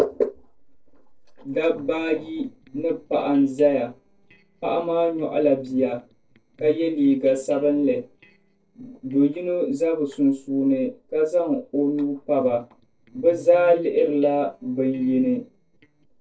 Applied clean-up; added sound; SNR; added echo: neural separator model SepFormer DNS4.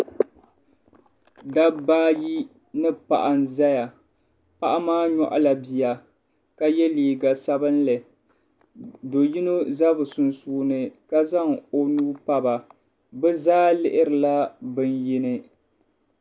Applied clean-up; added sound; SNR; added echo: none; none; none; none.